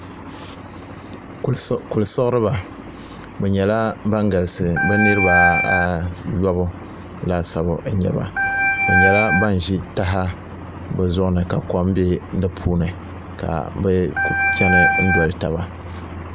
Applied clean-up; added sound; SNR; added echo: none; Organ; -4 dB; none.